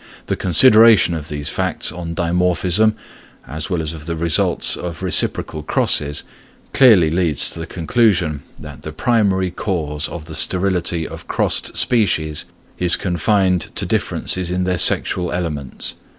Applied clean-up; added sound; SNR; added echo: none; none; none; none.